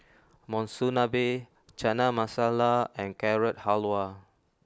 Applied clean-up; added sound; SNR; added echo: none; none; none; none.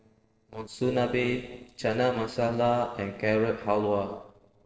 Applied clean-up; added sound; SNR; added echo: neural separator model SepFormer DNS4.